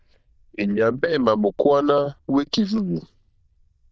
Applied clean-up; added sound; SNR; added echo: neural diffusion model UNIVERSE++.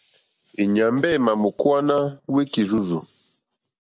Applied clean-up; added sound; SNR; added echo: none; none; none; none.